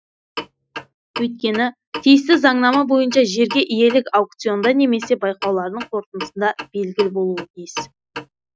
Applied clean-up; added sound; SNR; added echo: classical method Wiener filter.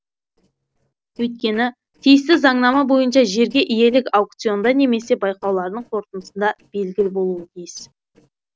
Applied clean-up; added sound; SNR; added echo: neural separator model SepFormer DNS4.